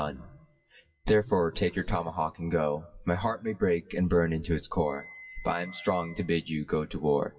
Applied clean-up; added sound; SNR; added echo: classical method WPE with log-MMSE.